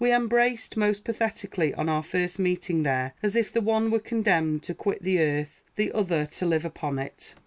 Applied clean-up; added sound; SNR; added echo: none; none; none; none.